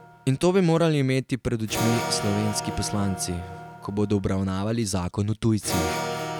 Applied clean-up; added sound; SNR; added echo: none; Electric guitar / Acoustic guitar; 8 dB; none.